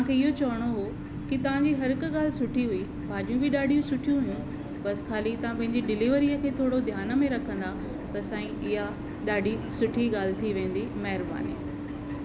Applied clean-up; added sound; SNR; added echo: none; Subway, metro, underground; 10 dB; none.